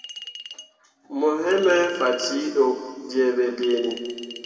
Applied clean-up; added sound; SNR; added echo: none; Chink, clink; 17 dB; reverberation time 2.2 s.